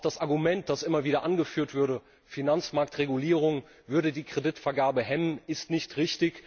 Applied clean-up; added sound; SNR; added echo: none; none; none; none.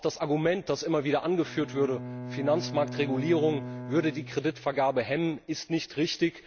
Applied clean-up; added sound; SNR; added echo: none; Bowed string instrument; 12 dB; none.